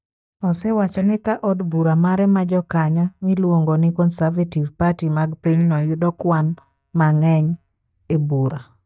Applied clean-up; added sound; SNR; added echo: neural mask model DeepFilterNet 3.